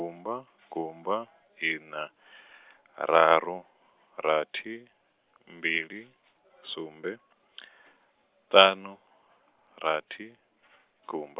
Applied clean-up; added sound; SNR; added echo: none; none; none; none.